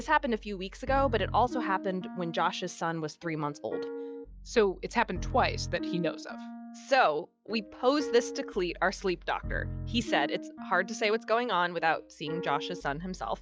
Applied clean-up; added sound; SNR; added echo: classical method log-MMSE.